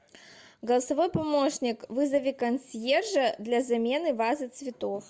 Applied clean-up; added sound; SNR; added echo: none; none; none; none.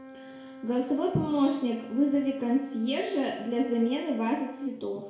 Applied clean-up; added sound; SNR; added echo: none; Wind instrument, woodwind instrument; 18 dB; reverberation time 0.6 s.